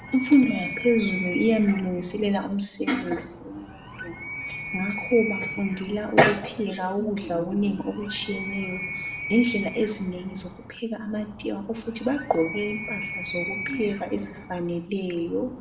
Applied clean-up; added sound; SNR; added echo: none; Animal; 10 dB; reverberation time 0.6 s.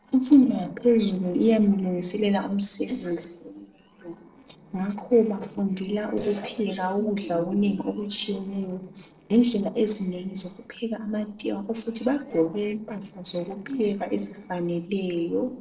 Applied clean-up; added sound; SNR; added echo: neural separator model SepFormer DNS4.